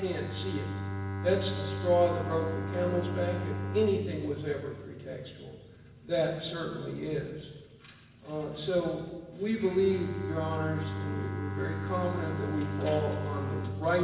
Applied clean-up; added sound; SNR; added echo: none; Bowed string instrument; 5 dB; reverberation time 1.2 s.